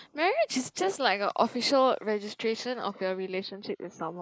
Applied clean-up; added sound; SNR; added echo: neural mask model Resemble Enhance denoiser.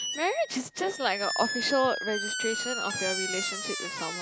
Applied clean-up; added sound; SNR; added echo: none; Squeak; 3 dB; none.